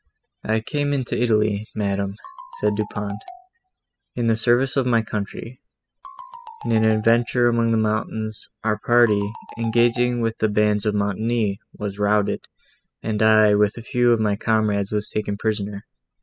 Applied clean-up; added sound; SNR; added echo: classical method spectral subtraction.